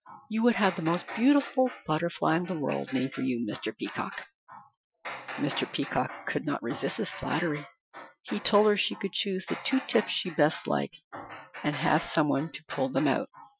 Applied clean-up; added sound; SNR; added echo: classical method Wiener filter.